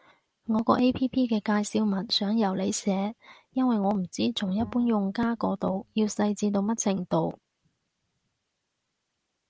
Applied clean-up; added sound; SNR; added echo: none; Bowed string instrument; 20 dB; none.